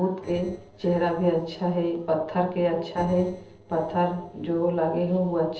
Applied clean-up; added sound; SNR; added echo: neural separator model SepFormer DNS4.